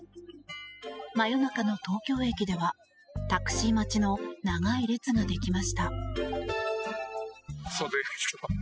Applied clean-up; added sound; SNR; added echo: classical method spectral subtraction.